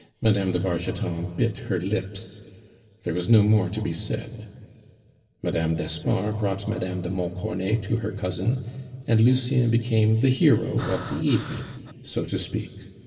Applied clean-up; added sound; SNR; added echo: none; Breathing; 13 dB; reverberation time 2.2 s.